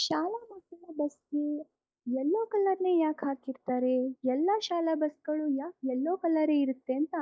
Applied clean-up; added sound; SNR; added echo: neural mask model DeepFilterNet 3.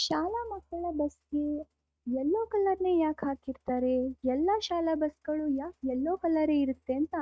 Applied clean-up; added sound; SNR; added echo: neural mask model RNNoise.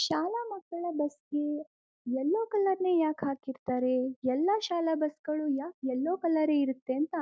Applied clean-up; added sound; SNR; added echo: none; none; none; none.